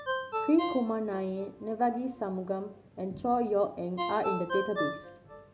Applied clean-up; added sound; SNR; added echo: none; Ringtone; 7 dB; none.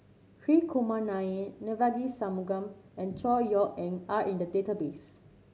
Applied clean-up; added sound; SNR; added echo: none; none; none; none.